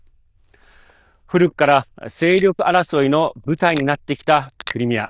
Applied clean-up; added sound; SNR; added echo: neural diffusion model UNIVERSE++.